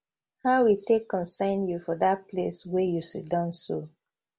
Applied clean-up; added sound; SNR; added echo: none; none; none; none.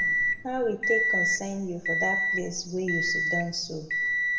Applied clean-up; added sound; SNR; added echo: none; Microwave oven; -4 dB; reverberation time 0.8 s.